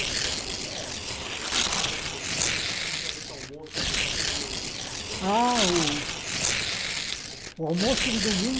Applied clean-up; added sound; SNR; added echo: none; Tearing; -3 dB; none.